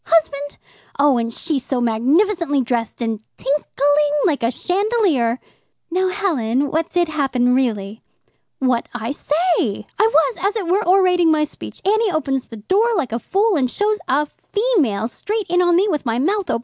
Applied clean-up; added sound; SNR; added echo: none; none; none; none.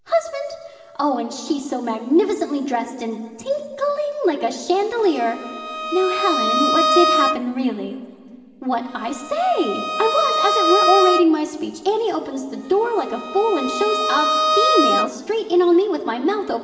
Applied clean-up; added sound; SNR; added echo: none; Bowed string instrument; 1 dB; reverberation time 2.8 s.